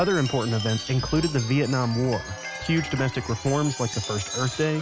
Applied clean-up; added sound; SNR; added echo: none; Chime; 10 dB; none.